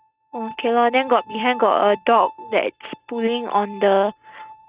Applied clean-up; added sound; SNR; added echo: neural mask model RNNoise.